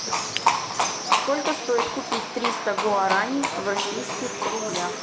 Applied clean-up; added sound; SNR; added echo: none; Livestock, farm animals, working animals; -1 dB; none.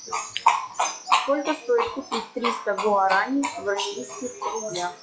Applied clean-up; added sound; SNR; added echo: classical method log-MMSE.